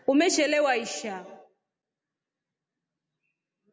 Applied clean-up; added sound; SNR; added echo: none; none; none; none.